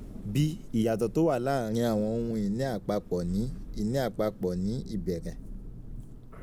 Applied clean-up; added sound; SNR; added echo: none; Thunder; 12 dB; none.